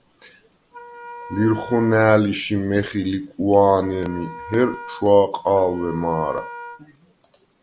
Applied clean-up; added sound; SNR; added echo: none; Wind instrument, woodwind instrument; 16 dB; none.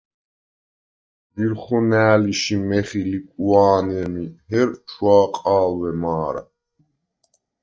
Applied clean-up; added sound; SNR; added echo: neural mask model DeepFilterNet 3.